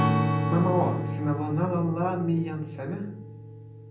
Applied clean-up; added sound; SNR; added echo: none; Strum; 1 dB; reverberation time 0.6 s.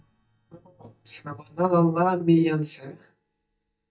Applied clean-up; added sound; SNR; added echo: neural mask model DeepFilterNet 3.